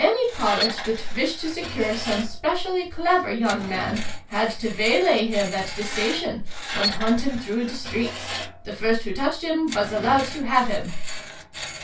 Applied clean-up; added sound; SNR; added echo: none; Screech; 10 dB; reverberation time 0.2 s.